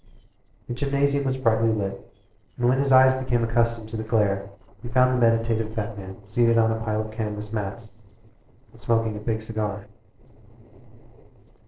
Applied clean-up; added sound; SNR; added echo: neural separator model SepFormer DNS4.